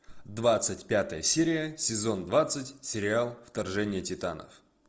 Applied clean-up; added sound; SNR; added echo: none; none; none; none.